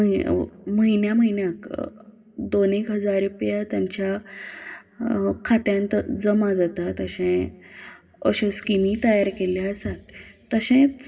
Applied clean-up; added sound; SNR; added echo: none; none; none; reverberation time 2.1 s.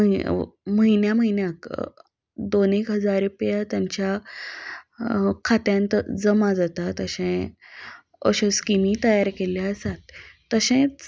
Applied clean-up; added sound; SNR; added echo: none; none; none; none.